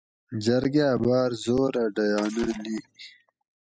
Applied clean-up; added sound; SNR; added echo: classical method spectral subtraction.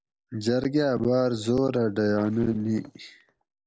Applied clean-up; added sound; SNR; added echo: neural separator model SepFormer DNS4.